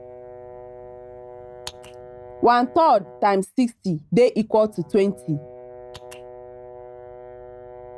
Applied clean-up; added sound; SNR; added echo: neural mask model RNNoise.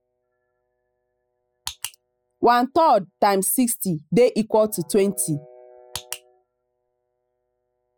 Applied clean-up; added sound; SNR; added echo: classical method spectral subtraction.